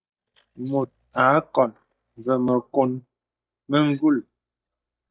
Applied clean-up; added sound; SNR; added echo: neural mask model DeepFilterNet 3.